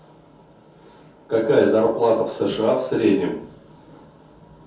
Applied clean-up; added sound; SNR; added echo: none; none; none; reverberation time 0.6 s.